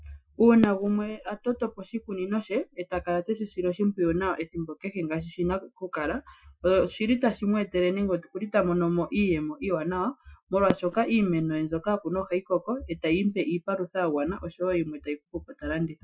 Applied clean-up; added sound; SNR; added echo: classical method Wiener filter.